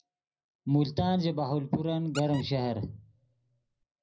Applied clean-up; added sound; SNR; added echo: none; Squeak; 19 dB; reverberation time 0.3 s.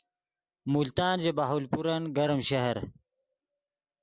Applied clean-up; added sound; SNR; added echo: none; none; none; none.